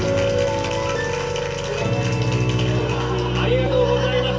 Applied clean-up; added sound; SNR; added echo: none; Piano; -1 dB; reverberation time 0.2 s.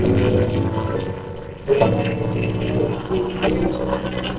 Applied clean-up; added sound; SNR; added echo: neural separator model SepFormer DNS4.